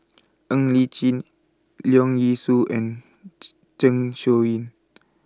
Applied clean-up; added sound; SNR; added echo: none; none; none; none.